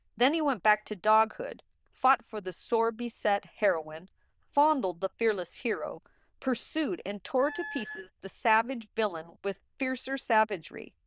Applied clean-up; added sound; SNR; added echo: neural diffusion model UNIVERSE++.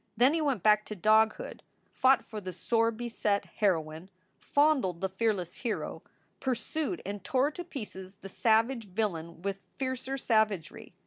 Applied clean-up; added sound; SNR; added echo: none; none; none; none.